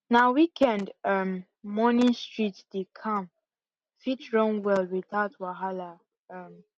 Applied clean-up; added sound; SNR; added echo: none; none; none; none.